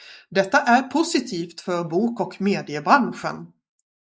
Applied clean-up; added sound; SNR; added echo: neural mask model Resemble Enhance denoiser.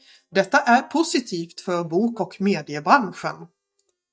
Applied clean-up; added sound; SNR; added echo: neural mask model DeepFilterNet 3.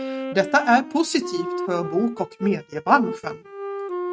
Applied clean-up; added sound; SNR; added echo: neural mask model RNNoise.